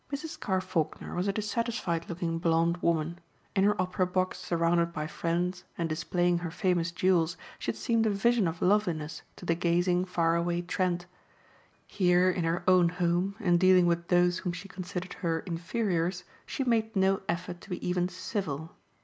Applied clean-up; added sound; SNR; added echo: none; none; none; none.